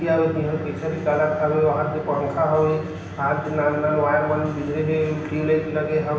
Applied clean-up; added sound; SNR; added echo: none; none; none; reverberation time 0.9 s.